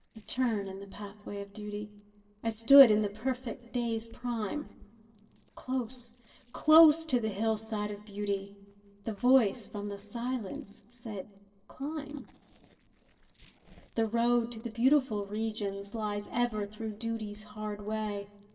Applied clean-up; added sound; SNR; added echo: neural separator model SepFormer DNS4.